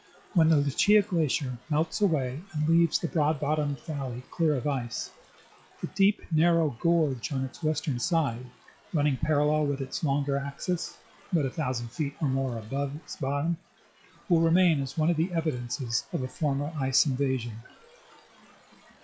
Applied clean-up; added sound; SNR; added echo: classical method log-MMSE.